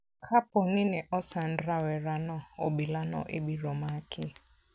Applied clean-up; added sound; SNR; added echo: none; none; none; none.